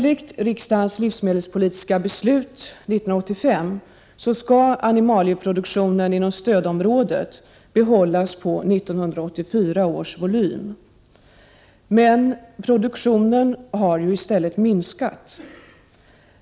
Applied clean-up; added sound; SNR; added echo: none; none; none; none.